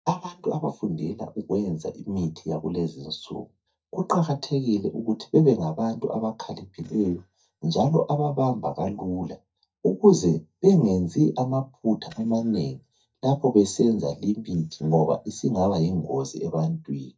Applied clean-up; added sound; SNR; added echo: neural mask model DeepFilterNet 3.